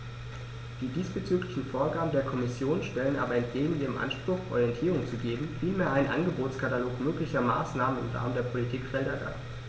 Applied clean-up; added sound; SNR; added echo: none; none; none; none.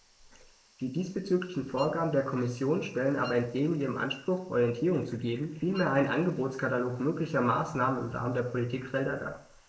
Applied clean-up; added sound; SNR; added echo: neural mask model Resemble Enhance denoiser.